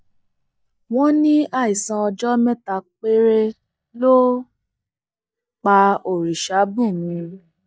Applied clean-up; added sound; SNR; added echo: neural mask model DeepFilterNet 3.